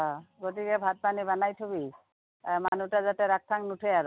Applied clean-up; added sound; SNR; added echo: none; none; none; none.